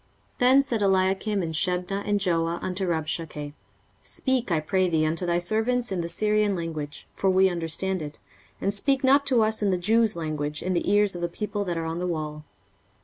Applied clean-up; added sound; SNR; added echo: none; none; none; none.